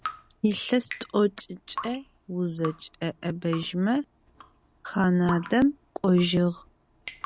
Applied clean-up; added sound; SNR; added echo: none; Drip; 16 dB; none.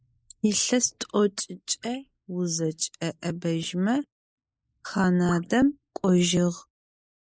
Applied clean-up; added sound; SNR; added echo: neural mask model Resemble Enhance denoiser.